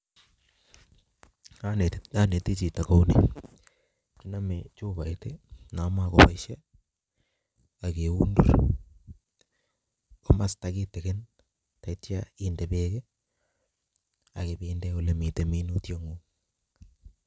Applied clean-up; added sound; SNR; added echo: none; none; none; none.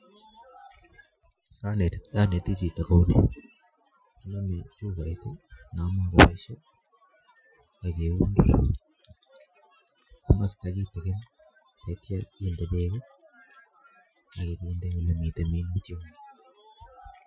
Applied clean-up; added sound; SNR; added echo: classical method Wiener filter.